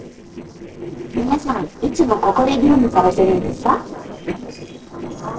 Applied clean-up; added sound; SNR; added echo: neural separator model SepFormer DNS4.